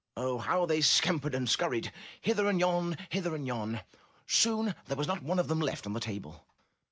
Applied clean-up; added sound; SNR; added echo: none; none; none; none.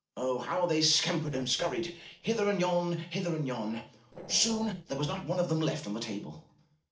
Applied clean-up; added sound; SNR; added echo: neural separator model SepFormer DNS4.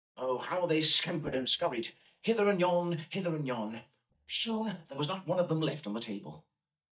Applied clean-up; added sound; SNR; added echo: neural mask model DeepFilterNet 3.